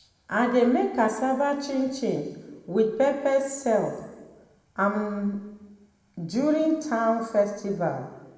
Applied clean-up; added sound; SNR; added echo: none; none; none; reverberation time 1.2 s.